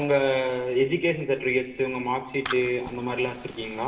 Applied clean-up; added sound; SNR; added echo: none; Fire; 16 dB; reverberation time 2.1 s.